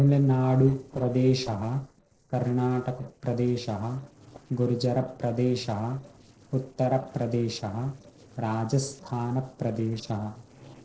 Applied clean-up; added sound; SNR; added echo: neural separator model SepFormer DNS4.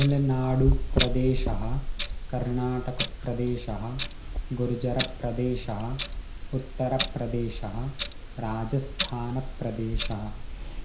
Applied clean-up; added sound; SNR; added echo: none; Clock; 1 dB; reverberation time 0.5 s.